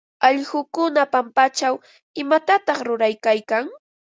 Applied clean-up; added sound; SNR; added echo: none; none; none; none.